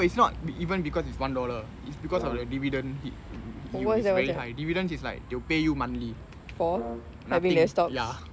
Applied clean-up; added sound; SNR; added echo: none; Brass instrument; 13 dB; none.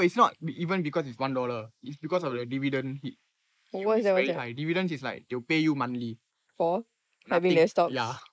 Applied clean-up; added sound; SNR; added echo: neural mask model Resemble Enhance denoiser.